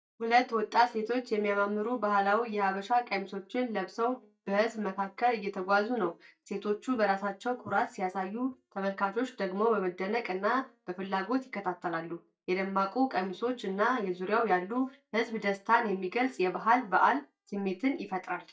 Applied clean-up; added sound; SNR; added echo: neural mask model DeepFilterNet 3.